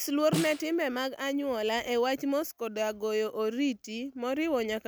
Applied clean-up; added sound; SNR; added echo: none; Snare drum; 9 dB; none.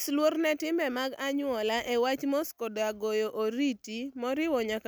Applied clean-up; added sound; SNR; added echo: none; none; none; none.